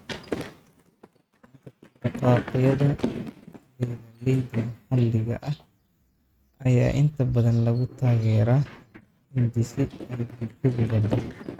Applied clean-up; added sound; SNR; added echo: neural mask model RNNoise.